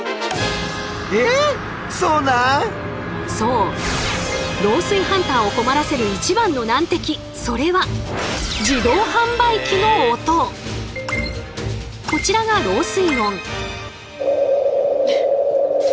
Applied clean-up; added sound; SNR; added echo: none; Marimba, xylophone + Organ; 20 dB; none.